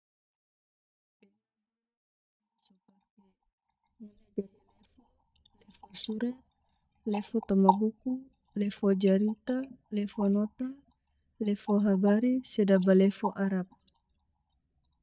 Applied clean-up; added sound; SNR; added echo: neural mask model DeepFilterNet 3.